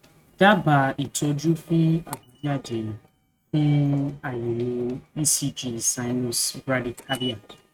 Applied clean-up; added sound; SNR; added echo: neural mask model RNNoise.